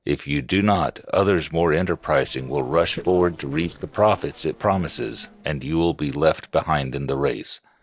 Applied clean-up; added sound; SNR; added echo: neural separator model SepFormer DNS4.